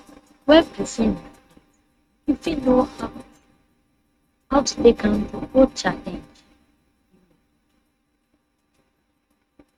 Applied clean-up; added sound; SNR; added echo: neural mask model RNNoise.